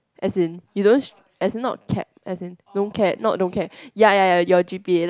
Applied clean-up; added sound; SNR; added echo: none; none; none; none.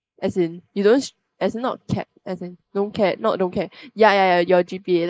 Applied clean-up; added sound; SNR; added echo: neural mask model Resemble Enhance denoiser.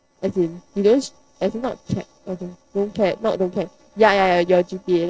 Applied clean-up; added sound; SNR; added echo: neural separator model SepFormer DNS4.